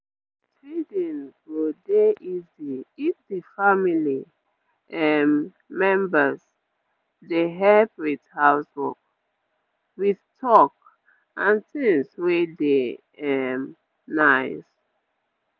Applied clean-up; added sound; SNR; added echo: none; none; none; none.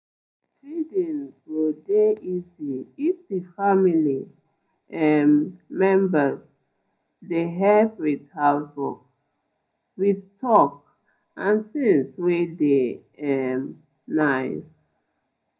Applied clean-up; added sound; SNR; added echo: none; none; none; reverberation time 0.4 s.